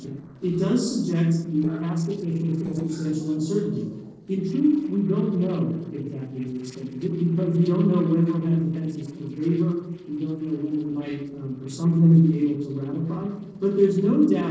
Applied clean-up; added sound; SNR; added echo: neural separator model SepFormer DNS4.